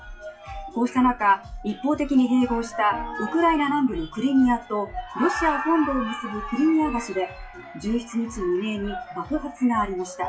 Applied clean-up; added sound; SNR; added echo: classical method WPE with log-MMSE.